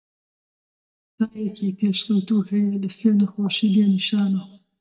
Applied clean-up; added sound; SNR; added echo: neural mask model DeepFilterNet 3.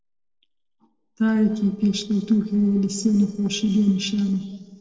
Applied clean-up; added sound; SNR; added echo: neural separator model SepFormer DNS4.